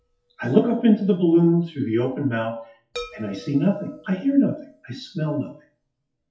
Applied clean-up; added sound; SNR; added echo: classical method WPE with log-MMSE.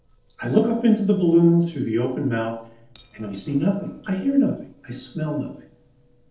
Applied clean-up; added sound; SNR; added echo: neural separator model SepFormer DNS4.